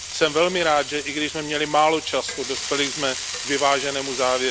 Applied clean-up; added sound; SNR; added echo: none; Frying (food); 9 dB; none.